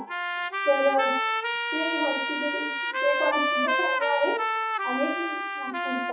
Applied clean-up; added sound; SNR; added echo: classical method WPE with log-MMSE.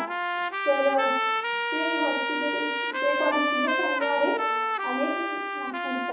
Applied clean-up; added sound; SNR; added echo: none; Trumpet; -2 dB; reverberation time 2.8 s.